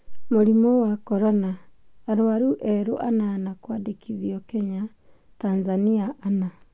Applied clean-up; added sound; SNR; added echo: none; none; none; none.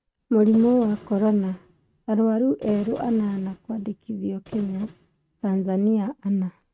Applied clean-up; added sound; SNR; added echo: neural mask model RNNoise.